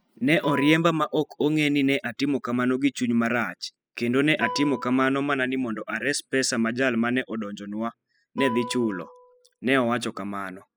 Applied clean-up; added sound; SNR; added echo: classical method spectral subtraction.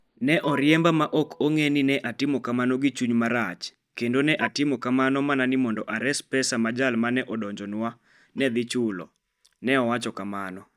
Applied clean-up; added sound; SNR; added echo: neural mask model DeepFilterNet 3.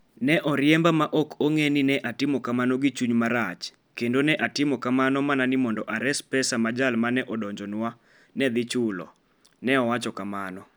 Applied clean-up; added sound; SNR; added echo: none; none; none; none.